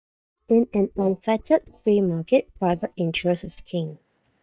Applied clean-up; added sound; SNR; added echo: neural mask model DeepFilterNet 3.